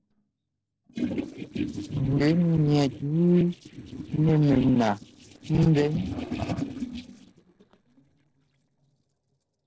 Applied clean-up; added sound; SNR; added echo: neural separator model SepFormer DNS4.